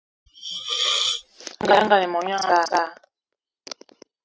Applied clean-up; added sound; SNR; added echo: neural mask model RNNoise.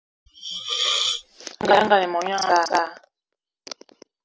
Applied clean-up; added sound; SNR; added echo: none; Hiss; 2 dB; none.